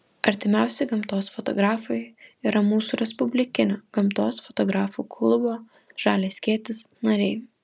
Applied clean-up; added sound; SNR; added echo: none; none; none; none.